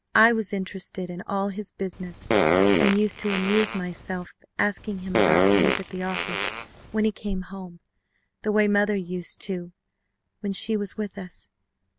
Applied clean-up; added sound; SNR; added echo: none; Fart; -3 dB; none.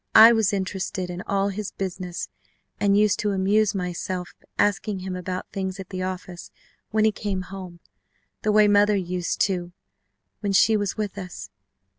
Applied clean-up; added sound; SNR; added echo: none; none; none; none.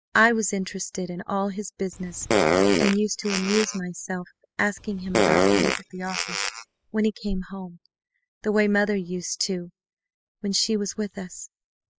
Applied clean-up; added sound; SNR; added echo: classical method spectral subtraction.